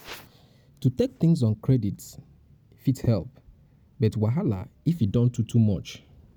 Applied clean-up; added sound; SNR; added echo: none; none; none; none.